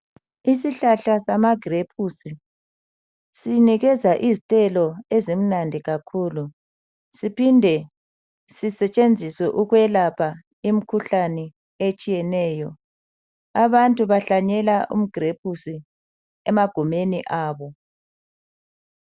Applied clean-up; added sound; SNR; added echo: none; none; none; none.